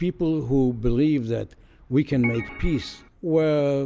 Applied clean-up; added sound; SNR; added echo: none; Organ; 12 dB; none.